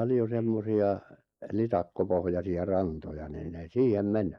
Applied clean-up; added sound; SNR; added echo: neural mask model Resemble Enhance denoiser.